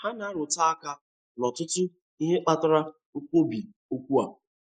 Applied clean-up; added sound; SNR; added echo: neural mask model Resemble Enhance denoiser.